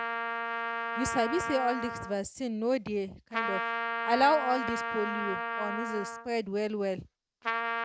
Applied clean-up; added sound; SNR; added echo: none; Trumpet; 3 dB; none.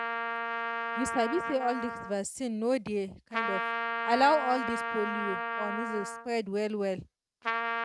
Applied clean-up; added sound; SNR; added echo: neural mask model RNNoise.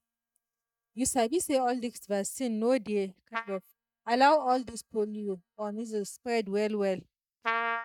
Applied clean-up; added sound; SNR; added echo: neural mask model DeepFilterNet 3.